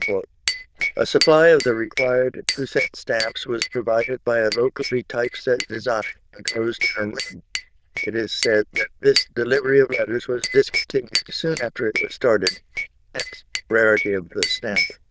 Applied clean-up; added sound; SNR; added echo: neural diffusion model UNIVERSE++.